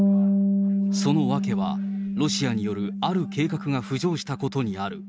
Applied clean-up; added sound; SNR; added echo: neural mask model RNNoise.